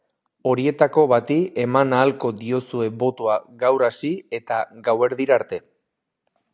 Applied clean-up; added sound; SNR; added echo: none; none; none; none.